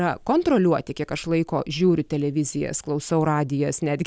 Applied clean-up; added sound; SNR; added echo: none; none; none; none.